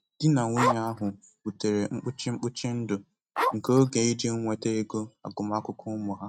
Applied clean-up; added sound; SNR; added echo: neural mask model RNNoise.